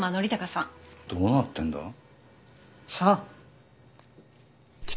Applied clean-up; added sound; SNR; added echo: none; none; none; none.